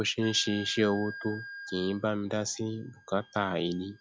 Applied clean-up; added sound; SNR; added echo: classical method log-MMSE.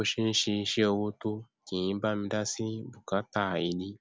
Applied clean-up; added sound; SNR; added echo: none; none; none; none.